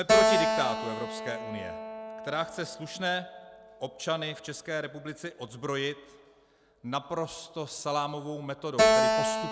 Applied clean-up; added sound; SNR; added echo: none; Keyboard (musical); -4 dB; none.